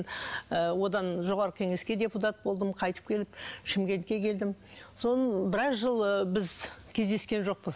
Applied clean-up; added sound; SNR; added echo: none; none; none; none.